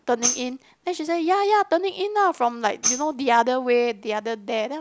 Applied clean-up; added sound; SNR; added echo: none; Tambourine; 8 dB; none.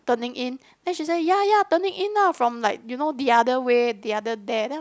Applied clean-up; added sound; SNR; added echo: none; none; none; none.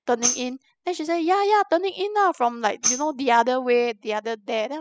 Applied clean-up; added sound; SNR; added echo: classical method spectral subtraction.